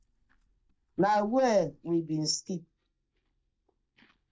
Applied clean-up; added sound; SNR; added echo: neural mask model DeepFilterNet 3.